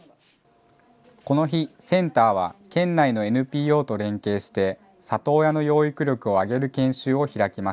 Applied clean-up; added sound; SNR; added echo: none; none; none; none.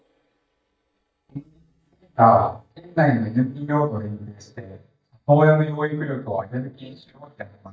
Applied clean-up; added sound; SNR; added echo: neural mask model DeepFilterNet 3.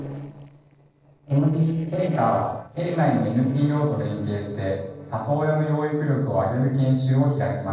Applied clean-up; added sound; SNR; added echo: neural separator model SepFormer DNS4.